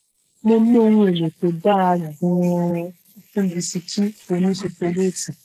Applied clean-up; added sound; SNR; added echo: neural mask model Resemble Enhance denoiser.